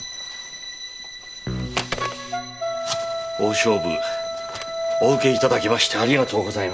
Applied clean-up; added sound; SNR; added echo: none; Telephone; 19 dB; none.